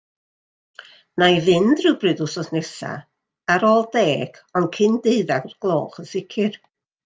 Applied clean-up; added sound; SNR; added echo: none; none; none; none.